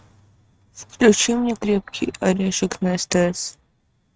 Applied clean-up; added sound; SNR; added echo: neural mask model RNNoise.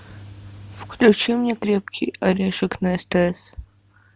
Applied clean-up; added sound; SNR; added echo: none; none; none; none.